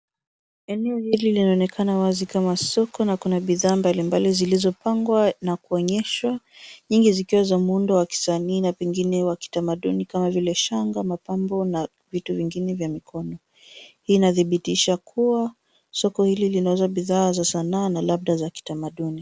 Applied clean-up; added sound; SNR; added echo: none; none; none; none.